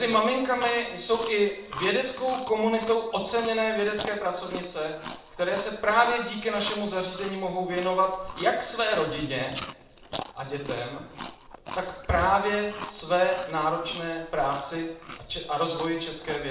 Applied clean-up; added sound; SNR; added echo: none; Chewing, mastication; 14 dB; reverberation time 0.7 s.